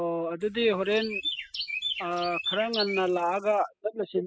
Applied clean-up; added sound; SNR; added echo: classical method spectral subtraction.